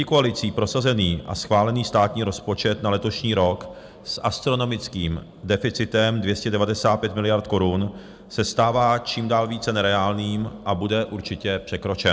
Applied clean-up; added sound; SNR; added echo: none; none; none; none.